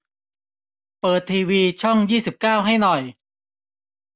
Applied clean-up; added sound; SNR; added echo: none; none; none; none.